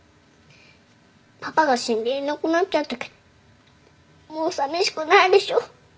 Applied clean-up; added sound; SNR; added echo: none; none; none; reverberation time 0.2 s.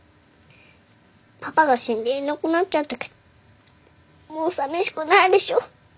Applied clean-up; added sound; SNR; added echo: none; none; none; none.